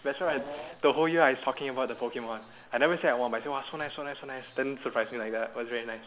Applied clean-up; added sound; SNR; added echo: none; none; none; none.